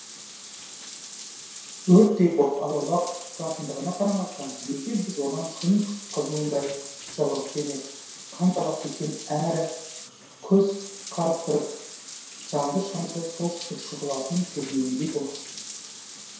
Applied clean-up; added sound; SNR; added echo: none; Bathtub (filling or washing); 13 dB; reverberation time 0.7 s.